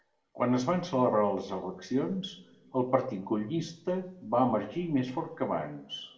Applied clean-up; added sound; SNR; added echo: none; none; none; reverberation time 0.5 s.